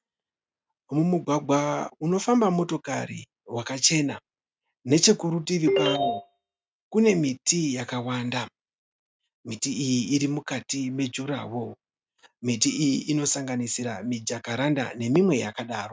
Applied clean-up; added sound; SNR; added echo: neural mask model RNNoise.